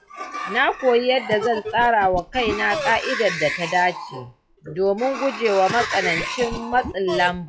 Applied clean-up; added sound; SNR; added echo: classical method log-MMSE.